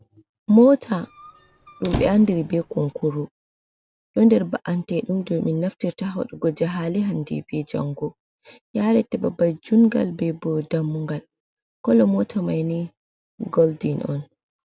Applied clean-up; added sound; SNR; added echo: none; Squeak; 13 dB; none.